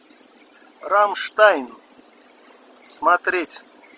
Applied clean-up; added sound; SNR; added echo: none; none; none; none.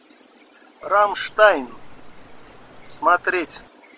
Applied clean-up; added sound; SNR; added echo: none; Cricket; 19 dB; none.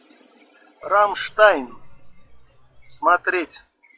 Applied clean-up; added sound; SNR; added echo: classical method log-MMSE.